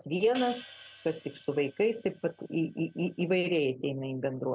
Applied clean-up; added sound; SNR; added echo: none; Hi-hat; 20 dB; none.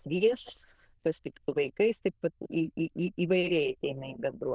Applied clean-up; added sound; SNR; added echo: neural diffusion model UNIVERSE++.